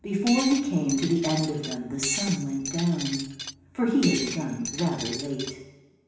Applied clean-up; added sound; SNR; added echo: none; Shatter; 8 dB; reverberation time 0.9 s.